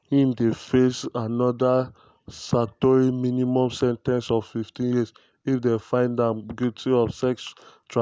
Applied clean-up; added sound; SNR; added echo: none; none; none; none.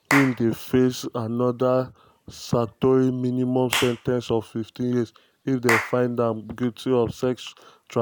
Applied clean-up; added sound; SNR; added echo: none; Clapping / Chirp, tweet; 10 dB; none.